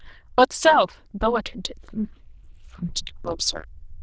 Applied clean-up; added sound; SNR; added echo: neural diffusion model UNIVERSE++.